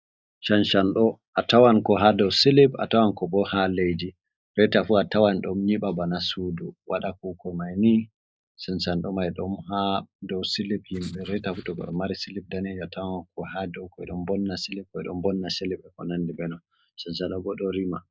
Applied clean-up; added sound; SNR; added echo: neural mask model DeepFilterNet 3.